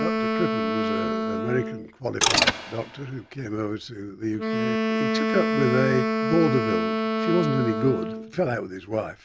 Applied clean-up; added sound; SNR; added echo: none; Mechanisms + Wind instrument, woodwind instrument; -1 dB; none.